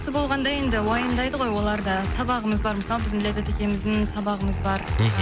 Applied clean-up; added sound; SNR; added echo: none; Aircraft; 12 dB; none.